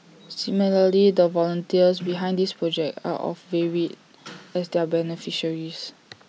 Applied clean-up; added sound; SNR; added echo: none; none; none; none.